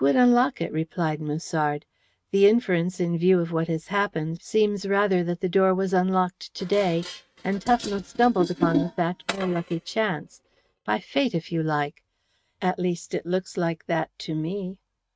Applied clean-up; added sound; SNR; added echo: neural mask model RNNoise.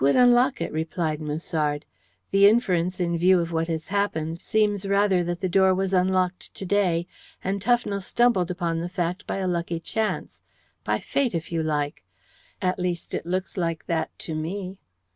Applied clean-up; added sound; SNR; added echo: none; none; none; none.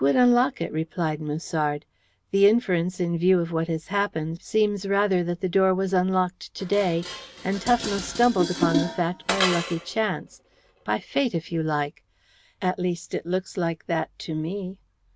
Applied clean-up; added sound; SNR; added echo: none; Dishes, pots, and pans; 11 dB; none.